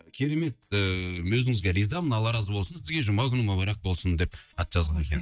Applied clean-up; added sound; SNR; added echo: neural mask model DeepFilterNet 3.